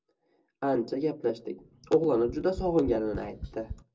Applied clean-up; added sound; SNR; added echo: none; Tap; 13 dB; reverberation time 0.2 s.